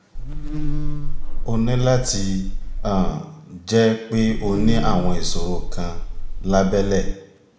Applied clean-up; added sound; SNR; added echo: none; Buzz; -2 dB; none.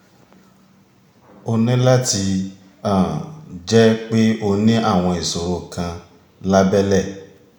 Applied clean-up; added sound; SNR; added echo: none; none; none; none.